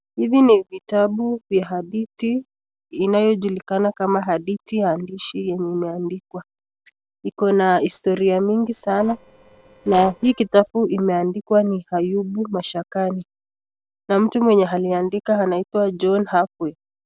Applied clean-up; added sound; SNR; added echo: neural separator model SepFormer DNS4.